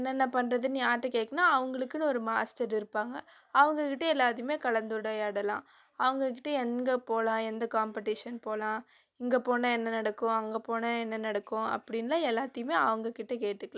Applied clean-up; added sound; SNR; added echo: none; none; none; none.